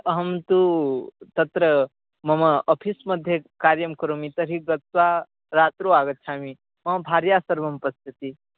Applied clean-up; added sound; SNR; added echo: none; none; none; none.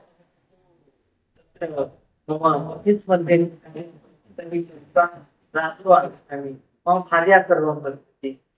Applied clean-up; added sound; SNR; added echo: neural mask model DeepFilterNet 3.